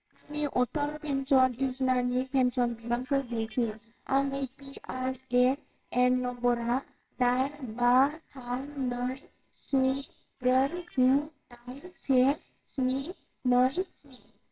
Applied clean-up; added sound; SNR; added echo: neural separator model SepFormer WHAMR!.